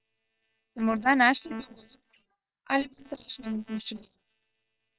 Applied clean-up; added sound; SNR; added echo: neural separator model SepFormer WHAM!.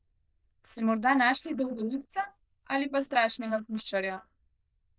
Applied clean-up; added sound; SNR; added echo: neural diffusion model UNIVERSE++.